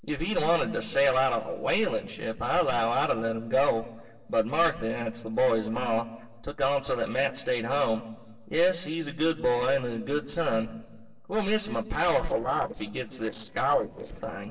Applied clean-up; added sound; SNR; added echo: neural separator model SepFormer DNS4.